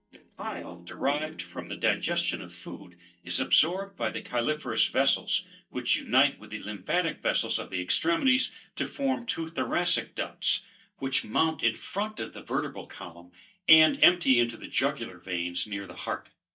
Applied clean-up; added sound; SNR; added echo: neural mask model DeepFilterNet 3.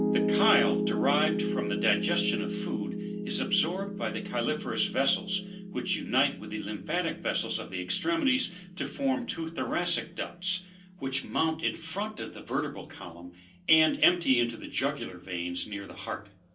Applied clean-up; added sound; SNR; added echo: none; Piano; 5 dB; reverberation time 0.3 s.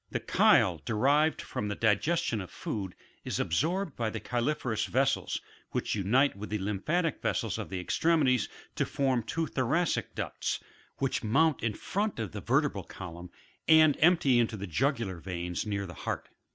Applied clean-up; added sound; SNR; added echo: none; none; none; none.